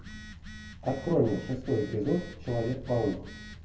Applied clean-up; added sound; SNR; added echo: none; Telephone; 16 dB; reverberation time 0.3 s.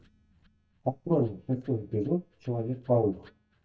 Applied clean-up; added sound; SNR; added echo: neural mask model DeepFilterNet 3.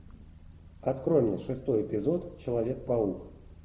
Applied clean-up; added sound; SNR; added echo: none; none; none; none.